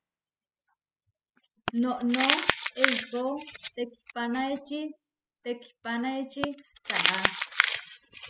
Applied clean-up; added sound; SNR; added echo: classical method spectral subtraction.